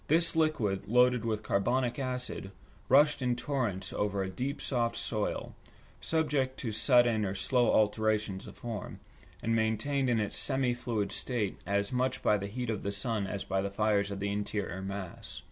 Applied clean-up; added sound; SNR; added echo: none; none; none; none.